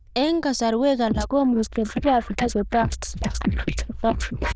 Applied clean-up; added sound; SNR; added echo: neural diffusion model UNIVERSE++.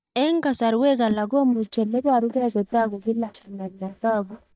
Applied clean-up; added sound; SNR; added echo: neural mask model DeepFilterNet 3.